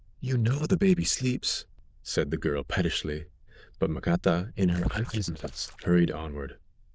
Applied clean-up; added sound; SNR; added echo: neural diffusion model UNIVERSE++.